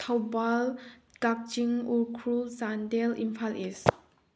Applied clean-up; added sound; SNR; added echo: none; none; none; none.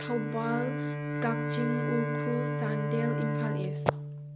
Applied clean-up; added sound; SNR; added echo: none; Bowed string instrument; -2 dB; none.